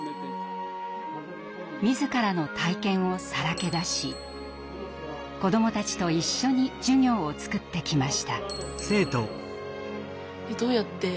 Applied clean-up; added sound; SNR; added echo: none; Bicycle; 20 dB; none.